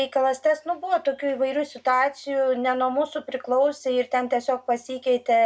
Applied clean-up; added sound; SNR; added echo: none; none; none; none.